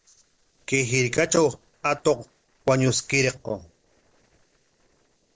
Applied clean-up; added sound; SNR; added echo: neural separator model SepFormer DNS4.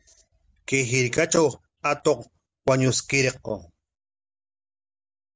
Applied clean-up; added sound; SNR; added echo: none; none; none; none.